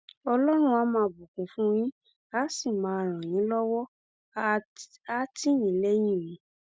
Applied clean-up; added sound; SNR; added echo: none; none; none; none.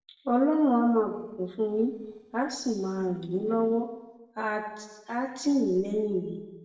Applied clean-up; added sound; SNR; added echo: neural separator model SepFormer DNS4.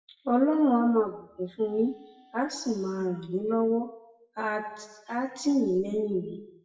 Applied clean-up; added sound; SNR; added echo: classical method WPE with log-MMSE.